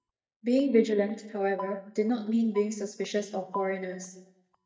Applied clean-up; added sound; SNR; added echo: neural mask model DeepFilterNet 3.